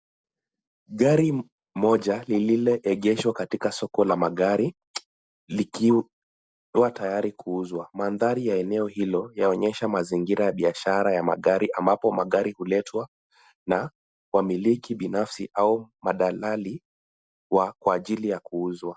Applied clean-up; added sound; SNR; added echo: none; none; none; none.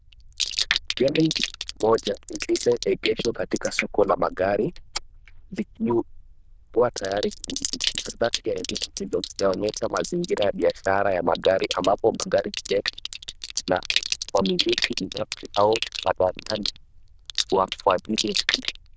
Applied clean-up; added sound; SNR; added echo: neural diffusion model UNIVERSE++.